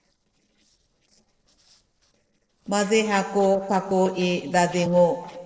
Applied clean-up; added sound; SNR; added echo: neural separator model SepFormer DNS4.